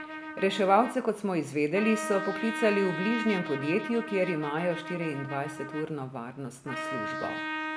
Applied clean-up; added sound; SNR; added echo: none; Trumpet; 8 dB; none.